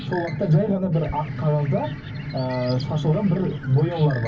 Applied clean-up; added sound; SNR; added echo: none; Bird; 18 dB; reverberation time 0.3 s.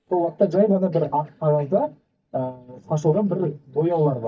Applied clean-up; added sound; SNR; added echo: neural mask model DeepFilterNet 3.